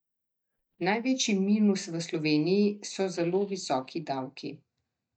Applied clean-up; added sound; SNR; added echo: neural mask model DeepFilterNet 3.